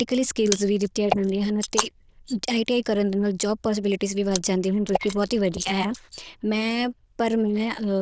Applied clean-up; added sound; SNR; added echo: neural diffusion model UNIVERSE++.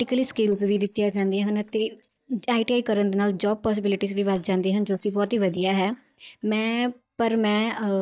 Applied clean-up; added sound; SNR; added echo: neural mask model DeepFilterNet 3.